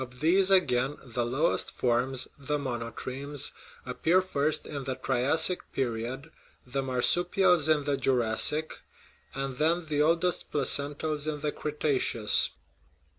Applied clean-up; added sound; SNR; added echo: none; none; none; none.